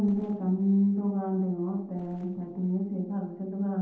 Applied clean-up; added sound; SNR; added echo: neural separator model SepFormer DNS4.